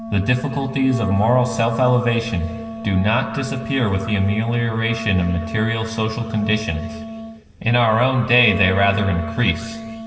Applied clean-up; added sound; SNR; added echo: none; Wind instrument, woodwind instrument; 11 dB; reverberation time 2.0 s.